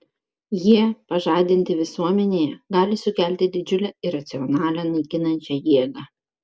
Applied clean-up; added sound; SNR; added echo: none; none; none; none.